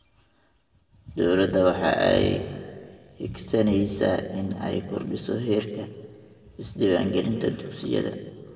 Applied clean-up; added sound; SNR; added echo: none; none; none; reverberation time 1.4 s.